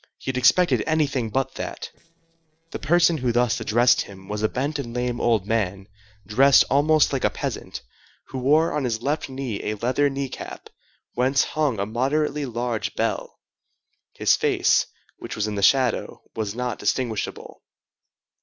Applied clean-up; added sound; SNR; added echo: neural separator model SepFormer DNS4.